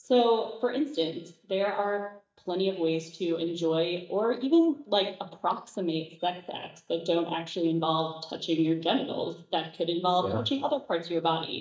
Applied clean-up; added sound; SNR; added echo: neural mask model DeepFilterNet 3.